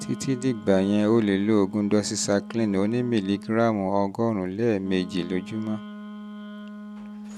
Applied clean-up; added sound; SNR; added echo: none; Wind instrument, woodwind instrument; 14 dB; none.